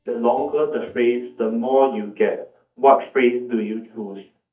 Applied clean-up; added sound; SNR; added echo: neural mask model DeepFilterNet 3.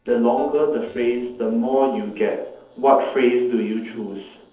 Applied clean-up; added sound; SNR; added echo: neural separator model SepFormer DNS4.